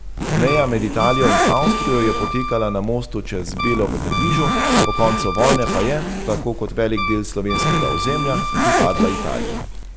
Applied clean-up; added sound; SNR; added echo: none; Zipper (clothing) + Wind instrument, woodwind instrument; -1 dB; none.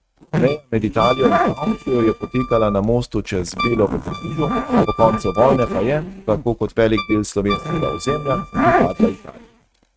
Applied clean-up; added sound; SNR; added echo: neural mask model RNNoise.